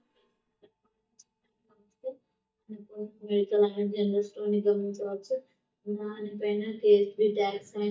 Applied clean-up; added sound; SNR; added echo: neural mask model DeepFilterNet 3.